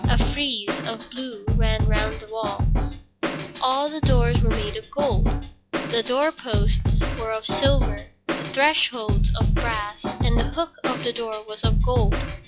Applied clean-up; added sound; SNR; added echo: classical method log-MMSE.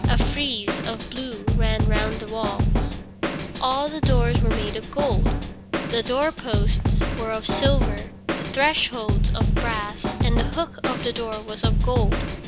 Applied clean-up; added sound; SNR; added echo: none; Drum kit; -4 dB; none.